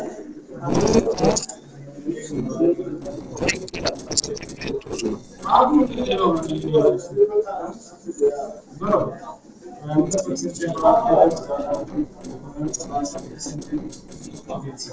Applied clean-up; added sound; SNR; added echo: neural separator model SepFormer DNS4.